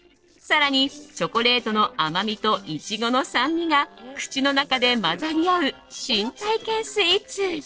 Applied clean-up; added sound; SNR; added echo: neural separator model SepFormer DNS4.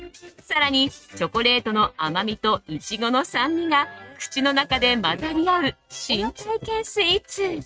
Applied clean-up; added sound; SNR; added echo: neural mask model RNNoise.